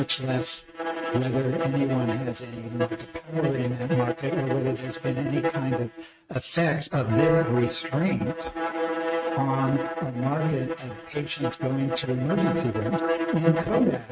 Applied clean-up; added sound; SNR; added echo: neural mask model RNNoise.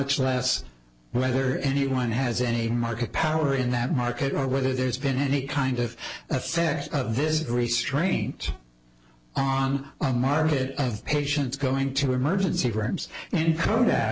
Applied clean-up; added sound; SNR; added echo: none; none; none; none.